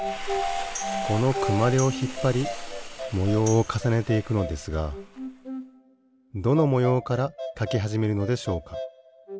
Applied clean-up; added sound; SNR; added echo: none; Tambourine; 17 dB; none.